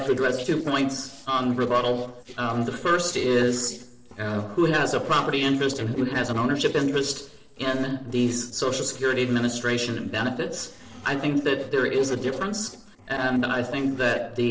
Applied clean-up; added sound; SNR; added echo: neural separator model SepFormer DNS4.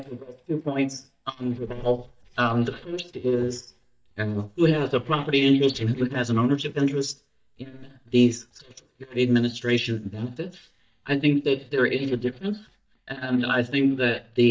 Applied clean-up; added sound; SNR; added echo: neural mask model DeepFilterNet 3.